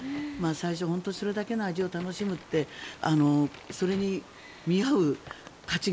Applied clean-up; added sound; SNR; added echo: none; Wild animals + Crack; 19 dB; none.